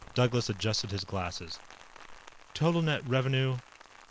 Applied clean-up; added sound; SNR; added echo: none; Rain; 19 dB; none.